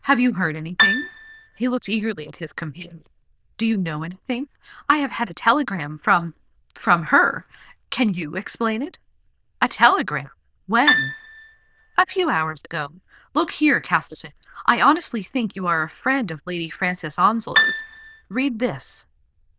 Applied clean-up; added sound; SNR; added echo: neural diffusion model UNIVERSE++.